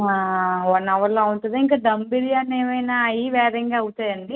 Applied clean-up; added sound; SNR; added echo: none; none; none; none.